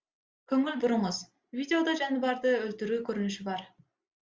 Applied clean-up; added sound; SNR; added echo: none; none; none; none.